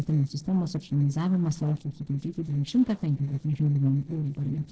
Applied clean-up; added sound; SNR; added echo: neural separator model SepFormer DNS4.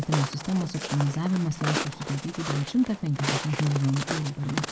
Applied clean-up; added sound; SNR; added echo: none; Walk, footsteps; 7 dB; reverberation time 1.4 s.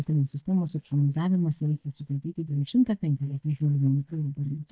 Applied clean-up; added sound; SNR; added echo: neural mask model DeepFilterNet 3.